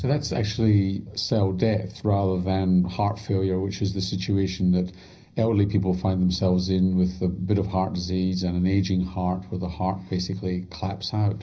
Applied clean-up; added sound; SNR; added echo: none; none; none; reverberation time 0.5 s.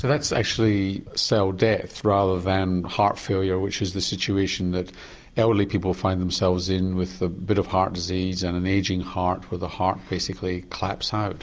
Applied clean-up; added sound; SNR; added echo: none; none; none; none.